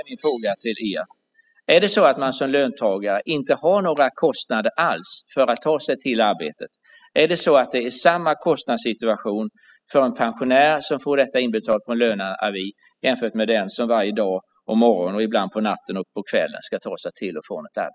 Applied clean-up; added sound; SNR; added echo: classical method spectral subtraction.